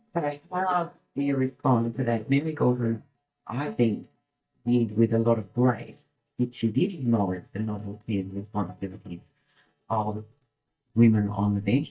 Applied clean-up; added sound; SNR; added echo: neural mask model DeepFilterNet 3.